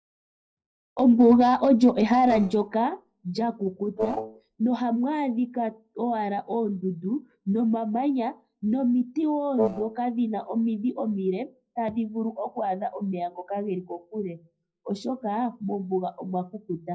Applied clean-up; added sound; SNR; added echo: neural separator model SepFormer DNS4.